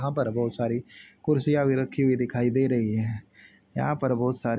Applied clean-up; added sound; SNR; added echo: none; none; none; none.